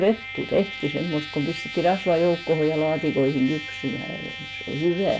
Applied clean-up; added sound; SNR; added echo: none; Trumpet; 11 dB; none.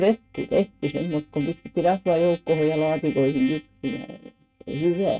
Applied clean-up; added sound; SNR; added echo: neural mask model RNNoise.